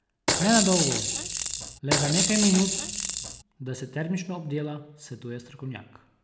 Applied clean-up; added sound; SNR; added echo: none; Rattle / Rattle (instrument); -2 dB; none.